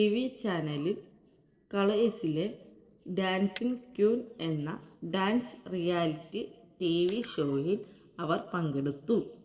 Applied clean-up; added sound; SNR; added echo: neural separator model SepFormer DNS4.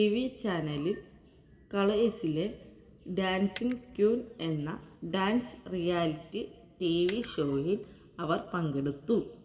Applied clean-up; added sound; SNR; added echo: none; Coin (dropping); 17 dB; reverberation time 2.7 s.